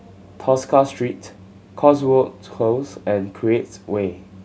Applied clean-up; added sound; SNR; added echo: none; none; none; none.